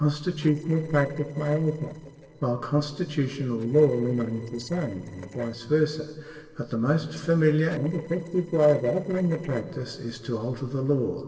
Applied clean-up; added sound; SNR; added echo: neural separator model SepFormer DNS4.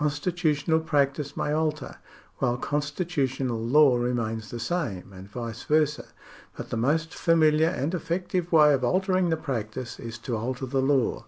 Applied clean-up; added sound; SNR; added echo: none; none; none; none.